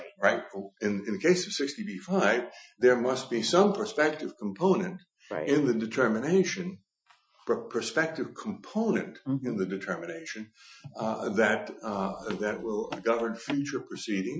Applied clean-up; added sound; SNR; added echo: classical method Wiener filter.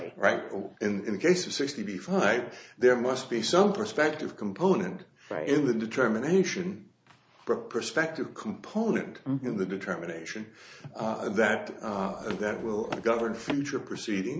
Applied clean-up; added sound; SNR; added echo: none; Run; 12 dB; none.